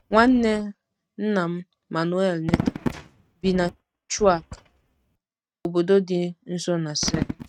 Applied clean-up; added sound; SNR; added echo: neural mask model RNNoise.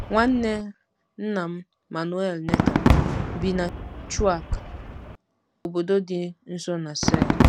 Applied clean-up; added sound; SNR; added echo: none; Fireworks; -1 dB; none.